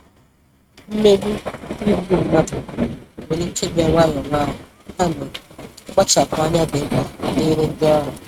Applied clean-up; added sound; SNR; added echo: neural mask model RNNoise.